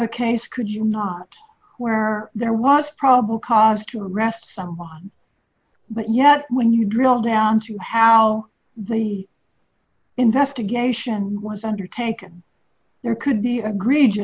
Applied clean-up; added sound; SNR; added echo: none; none; none; none.